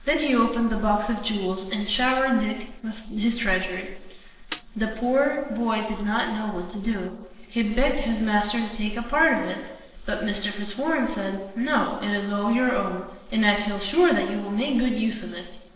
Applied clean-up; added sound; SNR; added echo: neural separator model SepFormer DNS4.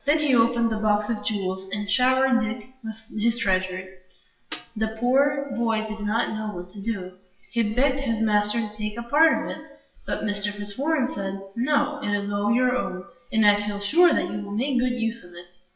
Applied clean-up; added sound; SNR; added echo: classical method WPE with log-MMSE.